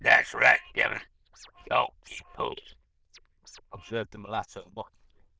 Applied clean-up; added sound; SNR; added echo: neural diffusion model UNIVERSE++.